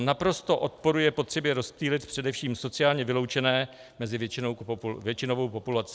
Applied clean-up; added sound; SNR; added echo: none; none; none; none.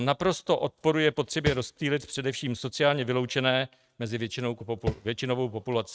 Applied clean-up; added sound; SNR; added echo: neural mask model RNNoise.